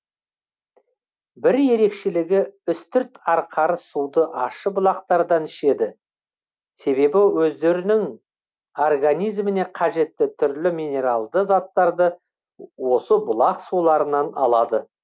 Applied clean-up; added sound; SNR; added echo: none; none; none; none.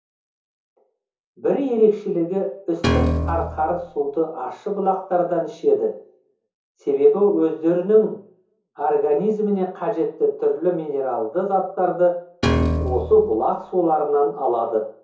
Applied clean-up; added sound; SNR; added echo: none; Piano; 2 dB; reverberation time 0.6 s.